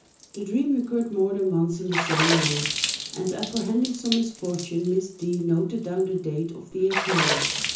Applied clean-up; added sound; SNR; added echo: none; Water / Splash, splatter; 4 dB; reverberation time 0.6 s.